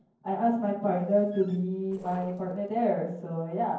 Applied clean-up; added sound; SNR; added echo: neural separator model SepFormer DNS4.